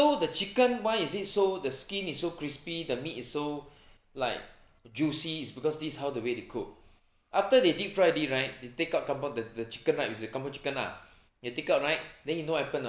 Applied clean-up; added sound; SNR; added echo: none; none; none; none.